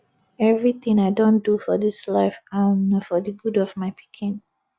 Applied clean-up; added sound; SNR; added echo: none; none; none; none.